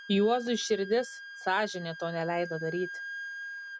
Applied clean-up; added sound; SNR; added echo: none; Wind instrument, woodwind instrument; 11 dB; none.